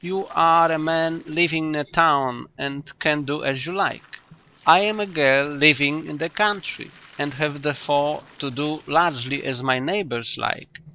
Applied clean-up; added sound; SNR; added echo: neural separator model SepFormer DNS4.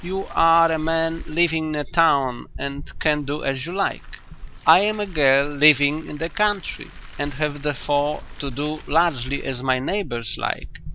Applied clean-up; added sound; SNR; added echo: none; Car; 12 dB; none.